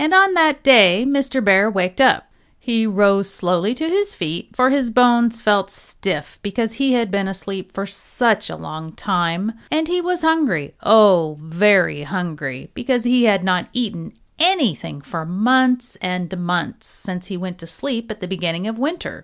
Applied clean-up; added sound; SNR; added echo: none; none; none; none.